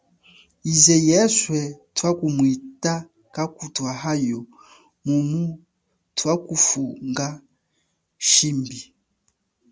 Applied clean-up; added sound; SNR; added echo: none; none; none; none.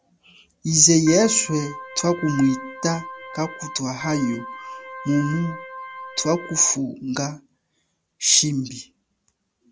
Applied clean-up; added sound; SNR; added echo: none; Organ; 12 dB; none.